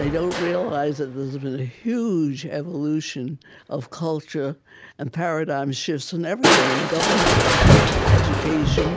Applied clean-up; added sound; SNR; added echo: none; Crushing; -3 dB; none.